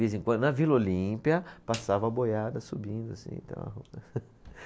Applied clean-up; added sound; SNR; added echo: none; Snare drum; 19 dB; none.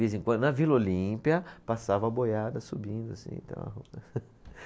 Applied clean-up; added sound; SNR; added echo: none; none; none; none.